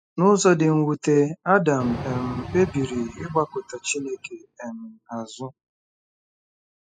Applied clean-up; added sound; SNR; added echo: classical method spectral subtraction.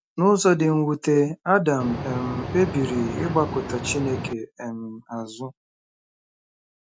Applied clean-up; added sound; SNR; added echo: none; Boat, Water vehicle; 6 dB; none.